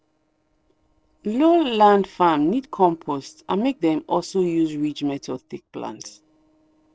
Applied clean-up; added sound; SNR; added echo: neural separator model SepFormer DNS4.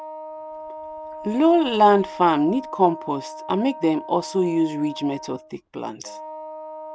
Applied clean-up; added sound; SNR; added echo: none; Wind instrument, woodwind instrument; 14 dB; none.